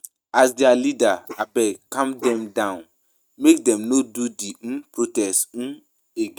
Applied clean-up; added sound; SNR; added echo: neural mask model RNNoise.